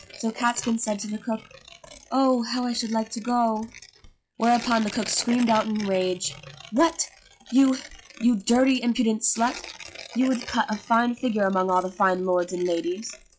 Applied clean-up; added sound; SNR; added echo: classical method log-MMSE.